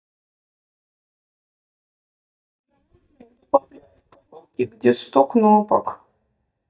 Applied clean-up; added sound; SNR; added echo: neural mask model DeepFilterNet 3.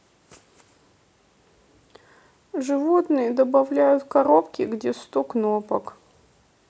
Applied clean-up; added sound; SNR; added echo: none; none; none; none.